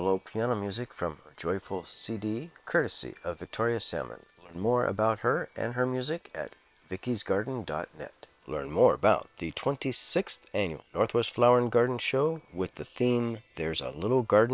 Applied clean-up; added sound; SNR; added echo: neural separator model SepFormer WHAM!.